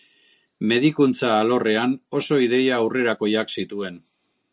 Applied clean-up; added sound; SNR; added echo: none; none; none; none.